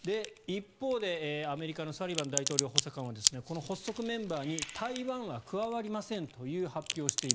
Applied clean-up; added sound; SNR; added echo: none; Crack; 2 dB; none.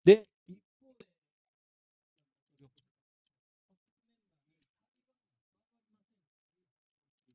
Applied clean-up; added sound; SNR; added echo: neural mask model DeepFilterNet 3.